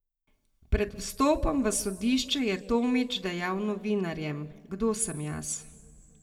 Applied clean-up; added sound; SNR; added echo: none; none; none; reverberation time 1.2 s.